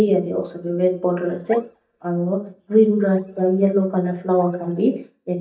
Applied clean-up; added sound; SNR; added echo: neural mask model DeepFilterNet 3.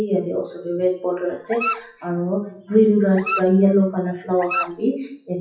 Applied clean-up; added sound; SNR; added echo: classical method WPE with log-MMSE.